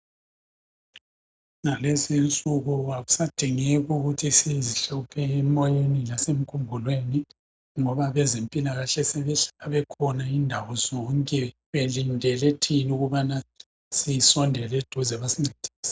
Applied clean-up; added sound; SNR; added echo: none; none; none; none.